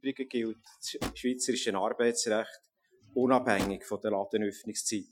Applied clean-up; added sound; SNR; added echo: classical method Wiener filter.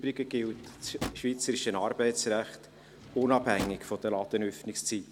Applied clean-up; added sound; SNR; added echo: none; Drawer open or close; 11 dB; none.